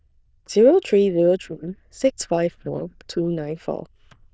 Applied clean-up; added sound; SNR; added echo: neural diffusion model UNIVERSE++.